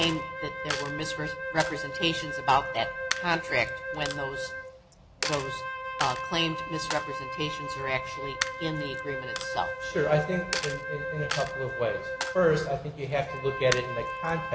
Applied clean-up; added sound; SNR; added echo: none; Wind instrument, woodwind instrument + Coin (dropping); 4 dB; none.